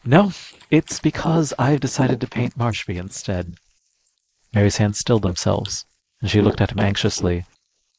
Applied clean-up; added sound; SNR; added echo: neural mask model Resemble Enhance denoiser.